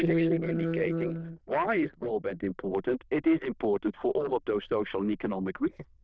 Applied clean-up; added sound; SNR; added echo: neural diffusion model UNIVERSE++.